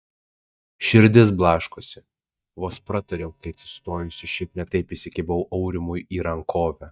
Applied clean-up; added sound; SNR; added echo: neural mask model DeepFilterNet 3.